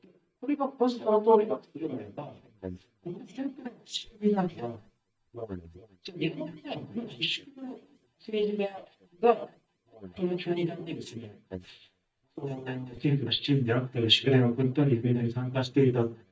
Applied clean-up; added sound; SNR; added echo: neural mask model DeepFilterNet 3.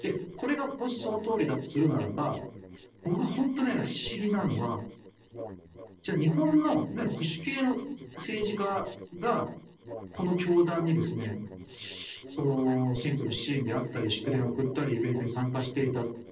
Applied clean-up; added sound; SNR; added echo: neural separator model SepFormer DNS4.